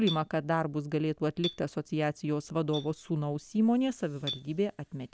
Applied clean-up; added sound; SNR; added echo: none; Chink, clink; 15 dB; none.